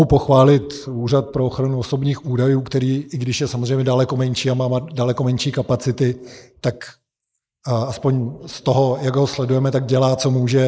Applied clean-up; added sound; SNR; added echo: neural mask model Resemble Enhance denoiser.